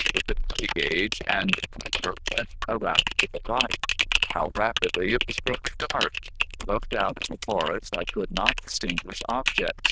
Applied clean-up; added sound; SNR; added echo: neural diffusion model UNIVERSE++.